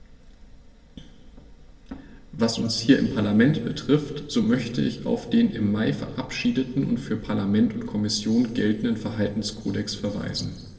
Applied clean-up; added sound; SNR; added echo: none; none; none; reverberation time 2.7 s.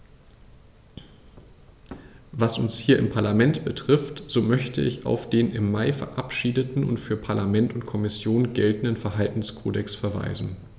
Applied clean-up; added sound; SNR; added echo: none; none; none; none.